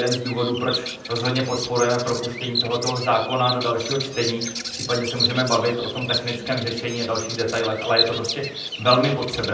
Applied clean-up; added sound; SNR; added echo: none; Bird vocalization, bird call, bird song; 5 dB; reverberation time 0.6 s.